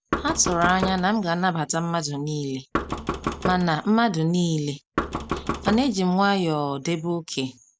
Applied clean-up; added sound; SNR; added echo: none; Knock; 7 dB; none.